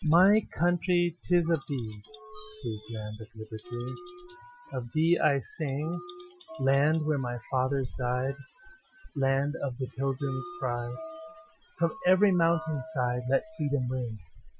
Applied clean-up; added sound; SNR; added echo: classical method Wiener filter.